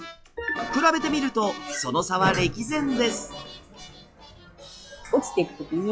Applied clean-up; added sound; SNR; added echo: classical method log-MMSE.